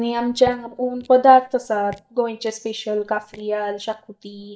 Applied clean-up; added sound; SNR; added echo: neural mask model DeepFilterNet 3.